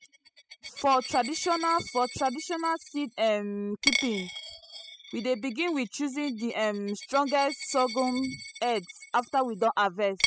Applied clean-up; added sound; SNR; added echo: classical method spectral subtraction.